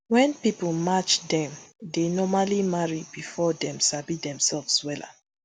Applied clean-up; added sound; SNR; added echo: none; none; none; none.